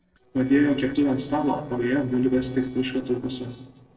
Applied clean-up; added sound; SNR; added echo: neural separator model SepFormer DNS4.